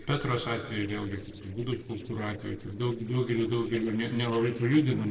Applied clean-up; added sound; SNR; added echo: neural separator model SepFormer DNS4.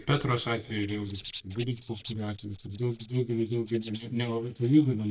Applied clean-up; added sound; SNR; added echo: neural mask model DeepFilterNet 3.